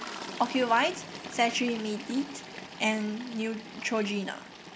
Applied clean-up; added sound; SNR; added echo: none; Toilet flush; 12 dB; none.